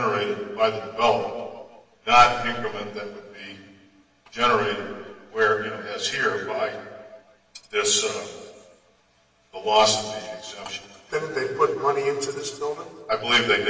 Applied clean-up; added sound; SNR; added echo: none; none; none; reverberation time 1.3 s.